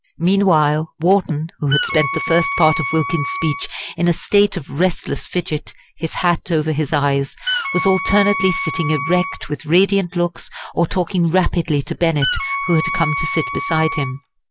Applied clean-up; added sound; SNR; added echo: none; Wind instrument, woodwind instrument; 5 dB; none.